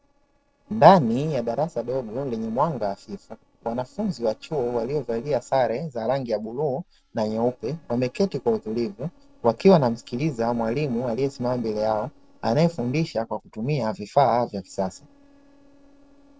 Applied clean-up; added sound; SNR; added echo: neural separator model SepFormer DNS4.